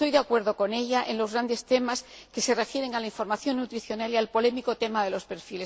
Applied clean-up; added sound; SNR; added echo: none; none; none; none.